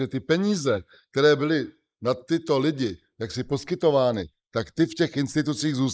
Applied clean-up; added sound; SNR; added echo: neural mask model Resemble Enhance denoiser.